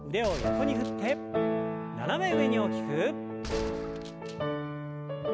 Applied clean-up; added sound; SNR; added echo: none; Gunshot, gunfire; 13 dB; none.